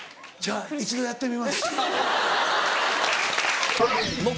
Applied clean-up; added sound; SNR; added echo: none; none; none; none.